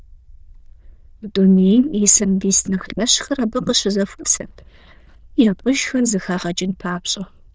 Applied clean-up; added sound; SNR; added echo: neural diffusion model UNIVERSE++.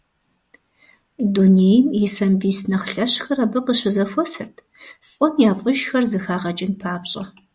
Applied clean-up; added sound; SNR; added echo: none; none; none; none.